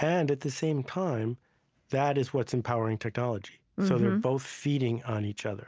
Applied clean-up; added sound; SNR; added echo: none; none; none; none.